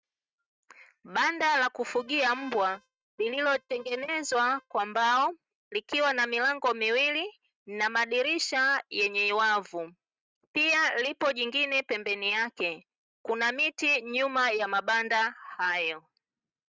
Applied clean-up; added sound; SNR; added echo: neural mask model RNNoise.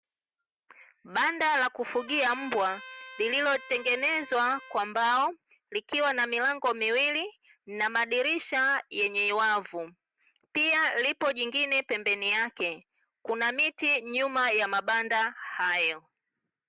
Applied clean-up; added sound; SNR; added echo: none; Trumpet; 17 dB; none.